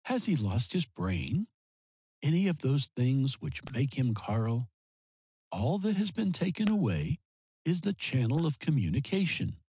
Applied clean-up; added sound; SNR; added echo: neural separator model SepFormer DNS4.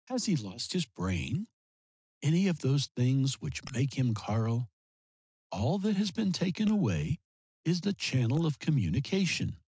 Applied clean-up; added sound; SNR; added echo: neural mask model DeepFilterNet 3.